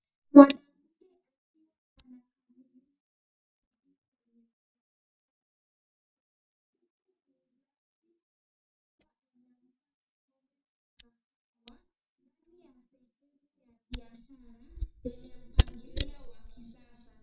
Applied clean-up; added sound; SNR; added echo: neural mask model DeepFilterNet 3.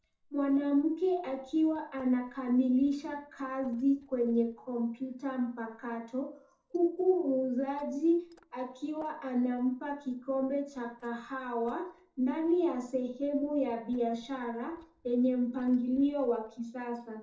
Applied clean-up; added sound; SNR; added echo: neural separator model SepFormer DNS4.